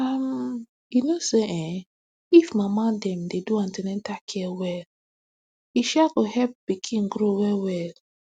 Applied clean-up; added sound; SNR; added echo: none; none; none; none.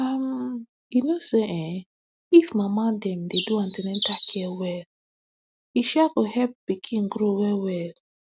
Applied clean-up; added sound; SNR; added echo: neural mask model RNNoise.